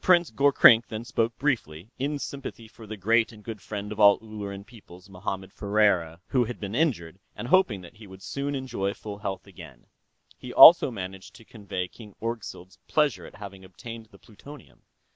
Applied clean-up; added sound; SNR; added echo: none; none; none; none.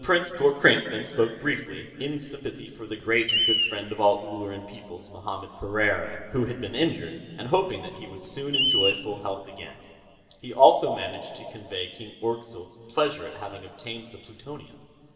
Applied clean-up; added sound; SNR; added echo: none; Screech; 4 dB; reverberation time 2.4 s.